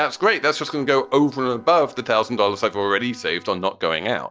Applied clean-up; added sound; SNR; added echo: neural separator model SepFormer DNS4.